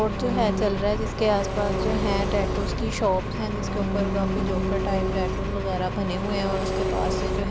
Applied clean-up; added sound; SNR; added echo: none; Engine; -1 dB; none.